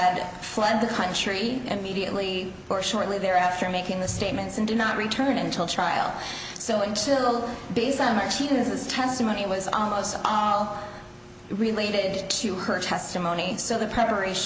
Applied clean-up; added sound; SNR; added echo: none; none; none; none.